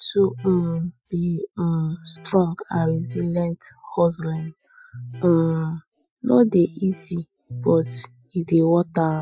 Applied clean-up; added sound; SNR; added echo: classical method Wiener filter.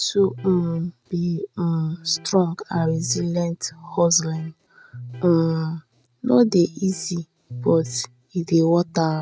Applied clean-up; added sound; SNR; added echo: neural mask model RNNoise.